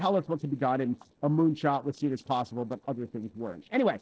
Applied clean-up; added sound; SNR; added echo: neural separator model SepFormer DNS4.